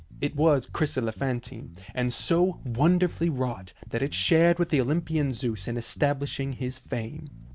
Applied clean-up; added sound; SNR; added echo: none; Bass guitar; 18 dB; none.